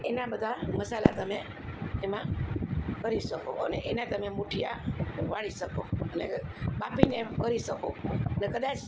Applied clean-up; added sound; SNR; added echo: none; Fireworks; 5 dB; none.